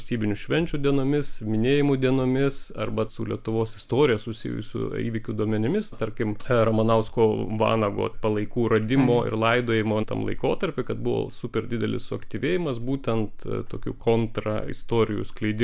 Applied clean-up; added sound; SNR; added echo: none; none; none; none.